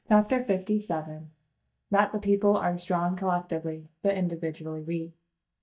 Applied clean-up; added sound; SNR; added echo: neural mask model DeepFilterNet 3.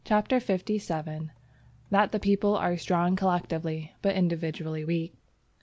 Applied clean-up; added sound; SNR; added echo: none; none; none; none.